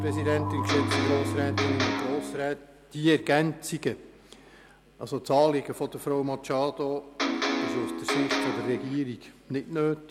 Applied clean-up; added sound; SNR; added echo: none; Electric guitar; 0 dB; none.